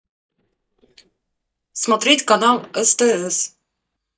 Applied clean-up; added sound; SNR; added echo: neural mask model DeepFilterNet 3.